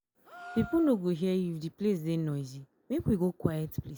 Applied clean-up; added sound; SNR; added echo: none; Gasp; 20 dB; none.